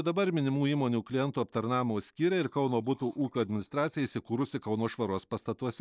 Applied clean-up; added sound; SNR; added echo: neural mask model Resemble Enhance denoiser.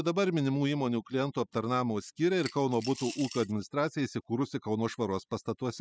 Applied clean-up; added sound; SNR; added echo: classical method spectral subtraction.